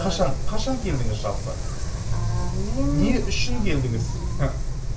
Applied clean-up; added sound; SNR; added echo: none; Wind; 0 dB; reverberation time 0.3 s.